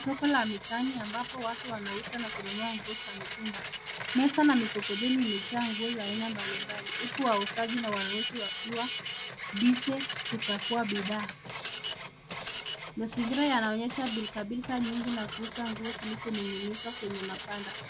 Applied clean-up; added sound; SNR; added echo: none; Printer; -2 dB; none.